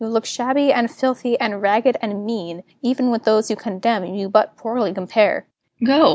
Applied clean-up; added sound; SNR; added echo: none; none; none; none.